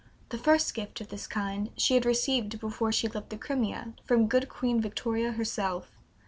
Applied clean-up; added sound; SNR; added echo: none; none; none; none.